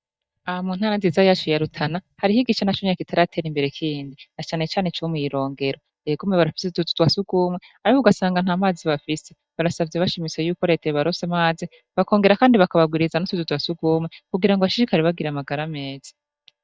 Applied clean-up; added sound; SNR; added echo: neural mask model DeepFilterNet 3.